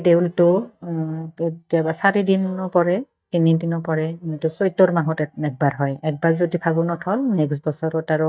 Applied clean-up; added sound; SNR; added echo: neural mask model DeepFilterNet 3.